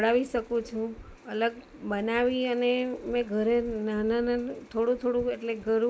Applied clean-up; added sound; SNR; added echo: none; none; none; none.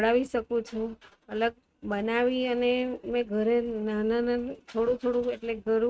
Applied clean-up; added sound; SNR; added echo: neural mask model RNNoise.